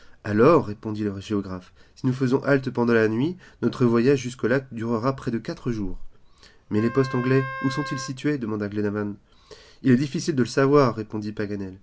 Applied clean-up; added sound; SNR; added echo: none; Wind instrument, woodwind instrument; 11 dB; none.